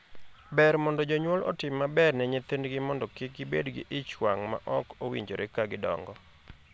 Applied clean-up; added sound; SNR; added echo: none; none; none; none.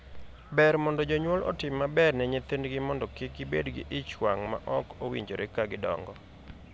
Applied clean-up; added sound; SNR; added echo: none; Alarm / Truck; 17 dB; none.